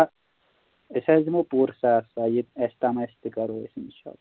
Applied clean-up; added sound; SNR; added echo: none; none; none; none.